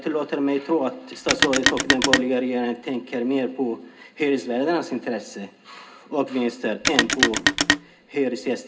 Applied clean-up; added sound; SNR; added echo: none; Telephone; -2 dB; reverberation time 0.2 s.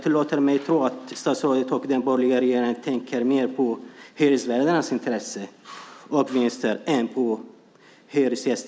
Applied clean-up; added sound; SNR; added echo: none; none; none; none.